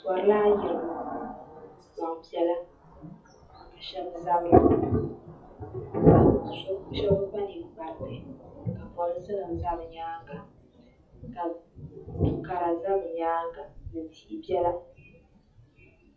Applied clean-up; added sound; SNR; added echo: classical method WPE with log-MMSE.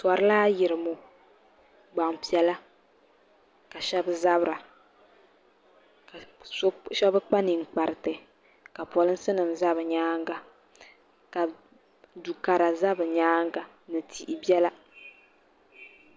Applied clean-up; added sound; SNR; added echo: none; none; none; none.